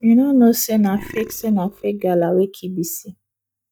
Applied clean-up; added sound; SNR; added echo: neural mask model DeepFilterNet 3.